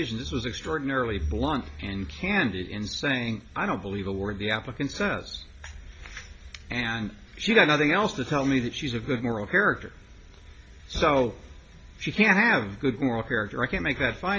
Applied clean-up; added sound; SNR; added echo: none; none; none; reverberation time 0.5 s.